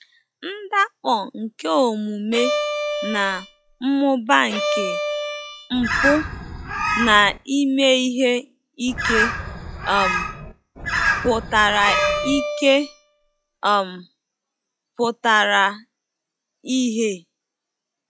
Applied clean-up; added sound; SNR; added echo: classical method log-MMSE.